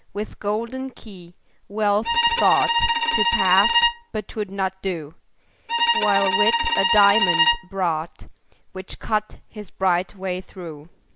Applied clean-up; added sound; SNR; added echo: none; Bowed string instrument; -3 dB; none.